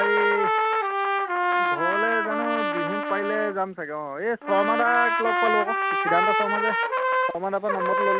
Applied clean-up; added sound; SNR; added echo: none; Trumpet; -3 dB; none.